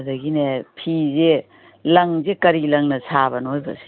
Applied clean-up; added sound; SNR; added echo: none; none; none; none.